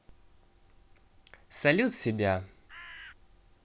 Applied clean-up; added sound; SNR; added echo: none; Bird; 18 dB; none.